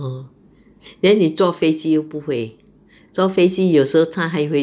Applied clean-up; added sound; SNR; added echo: none; none; none; none.